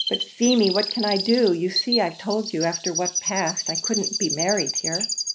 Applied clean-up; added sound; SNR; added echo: none; Chirp, tweet; 3 dB; none.